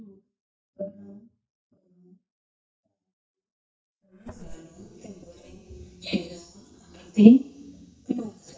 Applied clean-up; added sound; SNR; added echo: neural mask model DeepFilterNet 3.